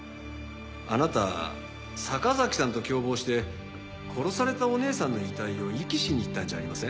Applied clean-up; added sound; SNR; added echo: none; none; none; none.